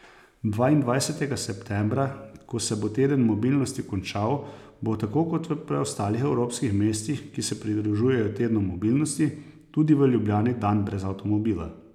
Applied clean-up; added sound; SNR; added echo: none; none; none; none.